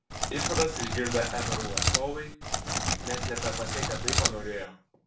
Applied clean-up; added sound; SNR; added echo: none; Crackle; -4 dB; reverberation time 0.3 s.